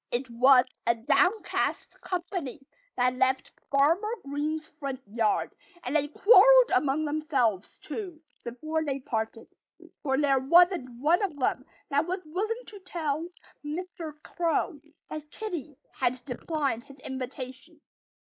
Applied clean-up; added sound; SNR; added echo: neural mask model Resemble Enhance denoiser.